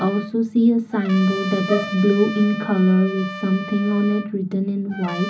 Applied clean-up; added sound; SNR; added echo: none; Trumpet; 13 dB; reverberation time 0.4 s.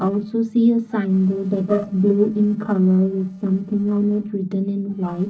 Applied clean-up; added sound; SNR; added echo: neural separator model SepFormer DNS4.